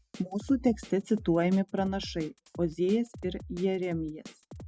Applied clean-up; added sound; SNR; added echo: none; Drum kit; 17 dB; none.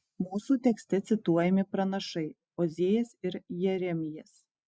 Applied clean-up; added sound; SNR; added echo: none; none; none; none.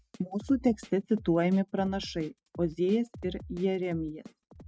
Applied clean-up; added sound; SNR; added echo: neural mask model RNNoise.